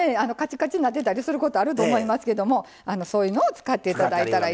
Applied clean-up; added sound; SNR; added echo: none; none; none; none.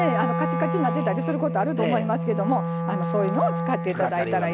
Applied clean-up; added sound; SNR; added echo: none; Wind instrument, woodwind instrument; 1 dB; none.